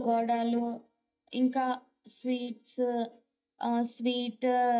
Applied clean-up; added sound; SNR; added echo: neural mask model DeepFilterNet 3.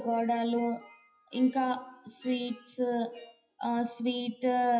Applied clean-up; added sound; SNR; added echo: classical method WPE with log-MMSE.